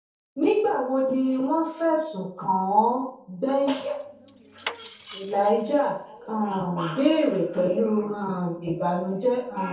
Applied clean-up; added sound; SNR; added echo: none; Cutlery, silverware; 18 dB; reverberation time 0.6 s.